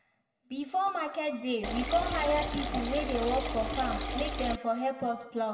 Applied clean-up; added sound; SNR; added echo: none; Liquid; 2 dB; reverberation time 1.1 s.